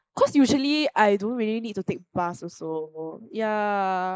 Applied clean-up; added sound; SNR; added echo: neural mask model Resemble Enhance denoiser.